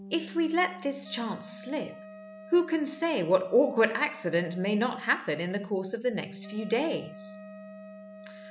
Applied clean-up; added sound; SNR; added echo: none; Wind instrument, woodwind instrument + Bass guitar; 18 dB; none.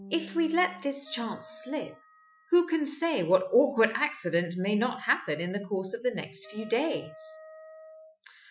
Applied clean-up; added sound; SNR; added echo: classical method Wiener filter.